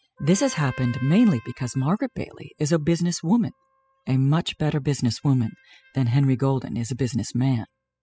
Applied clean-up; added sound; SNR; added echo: classical method spectral subtraction.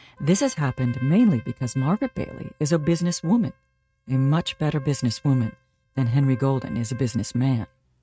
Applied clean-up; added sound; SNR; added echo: neural mask model RNNoise.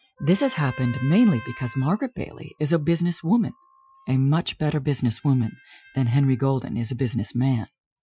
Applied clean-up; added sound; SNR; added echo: classical method Wiener filter.